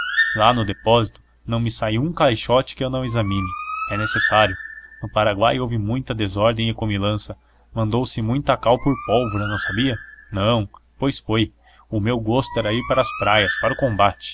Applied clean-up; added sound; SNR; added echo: none; Bird; 10 dB; none.